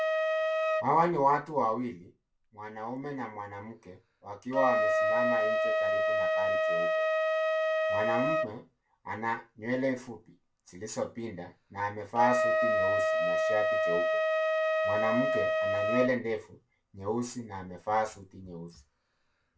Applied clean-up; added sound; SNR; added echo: none; Wind instrument, woodwind instrument; -3 dB; reverberation time 0.2 s.